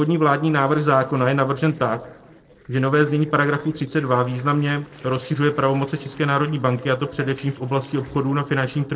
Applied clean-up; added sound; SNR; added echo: neural separator model SepFormer DNS4.